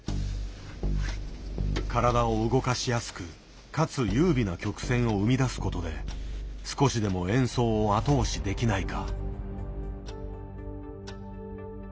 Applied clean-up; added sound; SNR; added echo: none; none; none; none.